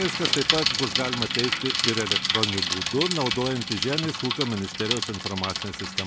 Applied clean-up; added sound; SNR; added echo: none; Bicycle; -1 dB; none.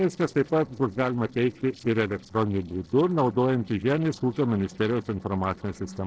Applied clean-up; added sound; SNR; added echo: neural separator model SepFormer DNS4.